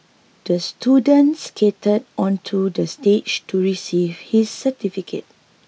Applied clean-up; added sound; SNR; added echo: none; none; none; none.